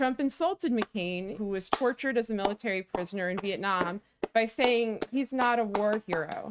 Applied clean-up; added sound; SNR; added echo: neural mask model RNNoise.